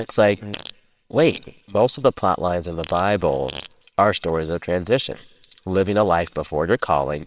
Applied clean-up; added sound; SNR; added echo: neural separator model SepFormer WHAMR!.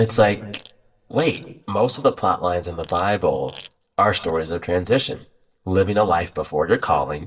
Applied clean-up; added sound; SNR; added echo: neural mask model DeepFilterNet 3.